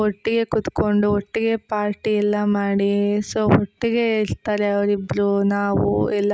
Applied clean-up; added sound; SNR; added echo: none; none; none; none.